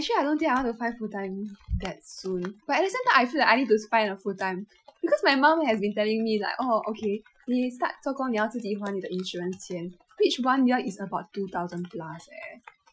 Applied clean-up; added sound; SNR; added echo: classical method Wiener filter.